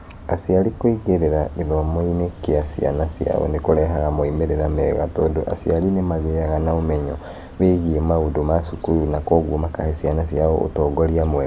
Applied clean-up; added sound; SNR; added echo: none; Vehicle horn, car horn, honking; 17 dB; none.